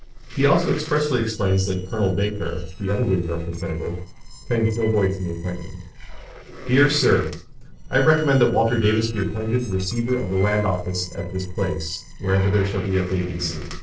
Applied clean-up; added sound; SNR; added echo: neural separator model SepFormer DNS4.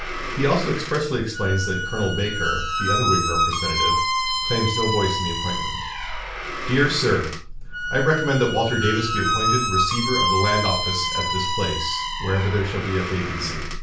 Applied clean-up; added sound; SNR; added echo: none; Squeak; 2 dB; reverberation time 0.4 s.